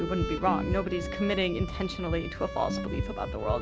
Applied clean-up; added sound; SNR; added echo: none; Bowed string instrument; 10 dB; none.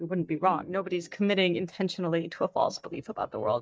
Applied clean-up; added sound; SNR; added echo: neural mask model DeepFilterNet 3.